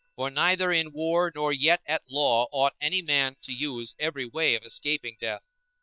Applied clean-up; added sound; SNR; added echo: neural separator model SepFormer WHAM!.